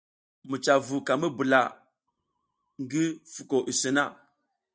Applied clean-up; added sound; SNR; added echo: neural mask model DeepFilterNet 3.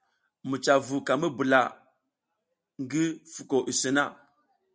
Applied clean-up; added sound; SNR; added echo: none; none; none; none.